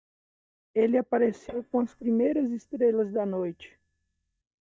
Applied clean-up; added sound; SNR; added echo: neural mask model DeepFilterNet 3.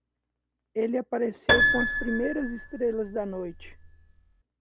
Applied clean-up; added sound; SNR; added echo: none; Piano; -2 dB; none.